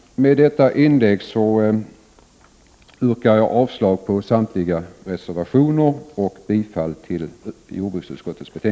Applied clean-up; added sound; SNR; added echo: none; none; none; none.